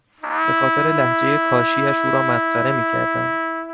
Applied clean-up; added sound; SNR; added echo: none; Trumpet; -4 dB; none.